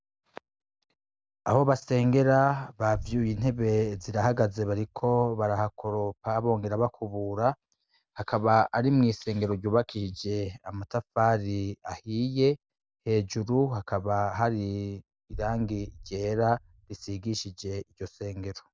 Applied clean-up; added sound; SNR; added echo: none; Boom; 18 dB; none.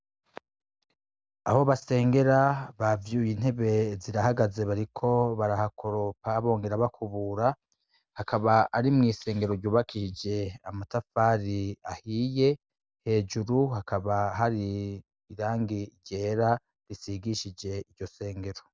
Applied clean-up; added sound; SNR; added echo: none; none; none; none.